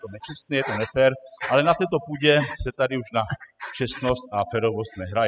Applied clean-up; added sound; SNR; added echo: classical method spectral subtraction.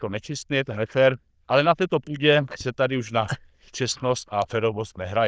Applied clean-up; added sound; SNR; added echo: neural diffusion model UNIVERSE++.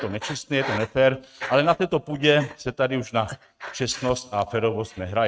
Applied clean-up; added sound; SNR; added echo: neural mask model RNNoise.